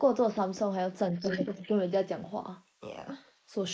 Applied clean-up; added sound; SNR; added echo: neural mask model Resemble Enhance denoiser.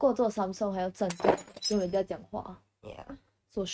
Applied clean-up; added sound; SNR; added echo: neural mask model RNNoise.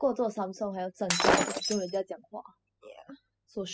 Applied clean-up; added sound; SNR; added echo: classical method spectral subtraction.